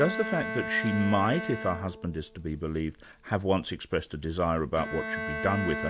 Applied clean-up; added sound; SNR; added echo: none; Bowed string instrument; 8 dB; none.